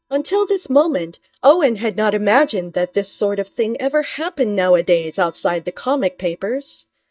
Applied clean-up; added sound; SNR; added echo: neural mask model DeepFilterNet 3.